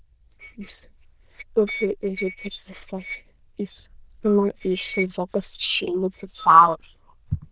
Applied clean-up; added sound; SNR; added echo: neural diffusion model UNIVERSE++.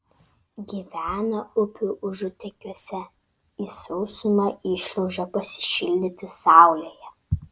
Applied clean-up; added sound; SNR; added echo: none; none; none; none.